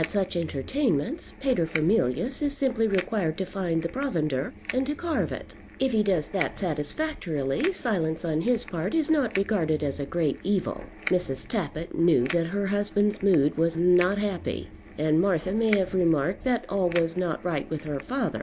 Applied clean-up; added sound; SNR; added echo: none; Crackle; 15 dB; none.